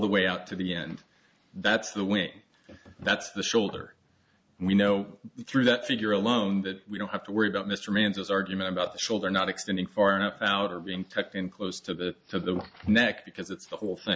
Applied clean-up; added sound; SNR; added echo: none; none; none; none.